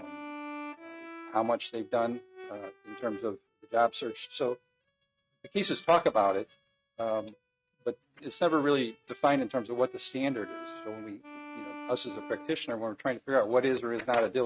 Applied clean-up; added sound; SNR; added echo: neural mask model RNNoise.